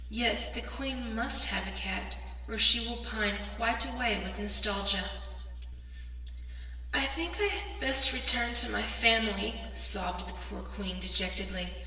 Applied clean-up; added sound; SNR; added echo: none; none; none; reverberation time 1.3 s.